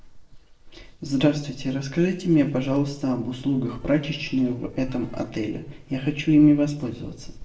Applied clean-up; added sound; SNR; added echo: neural separator model SepFormer DNS4.